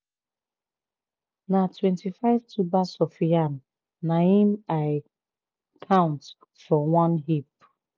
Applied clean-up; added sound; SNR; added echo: none; none; none; none.